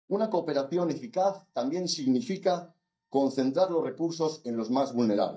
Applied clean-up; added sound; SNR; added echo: neural mask model DeepFilterNet 3.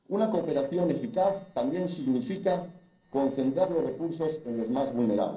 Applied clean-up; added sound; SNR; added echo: neural separator model SepFormer DNS4.